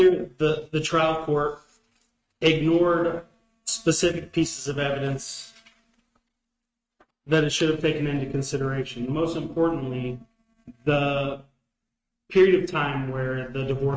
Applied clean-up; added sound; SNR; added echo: neural mask model RNNoise.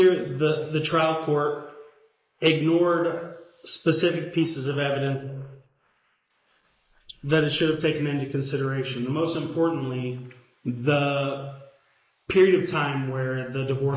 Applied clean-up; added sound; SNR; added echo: neural mask model Resemble Enhance denoiser.